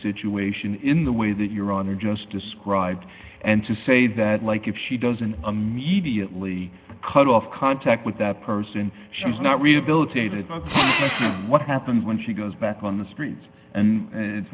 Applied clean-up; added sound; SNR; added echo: none; Drill; 3 dB; none.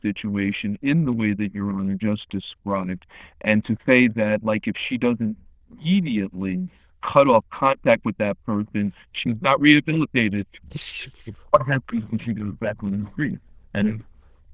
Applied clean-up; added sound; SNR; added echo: neural diffusion model UNIVERSE++.